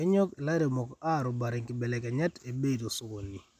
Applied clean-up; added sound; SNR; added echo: none; none; none; none.